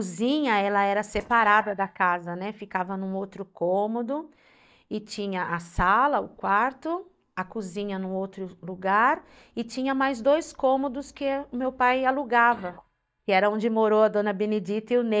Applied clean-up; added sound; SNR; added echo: neural mask model DeepFilterNet 3.